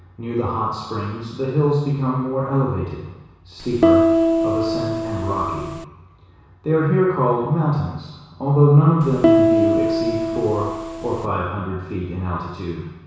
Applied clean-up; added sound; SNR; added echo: none; Piano; -3 dB; reverberation time 1.1 s.